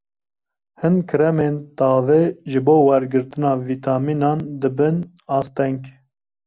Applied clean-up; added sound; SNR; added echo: none; none; none; none.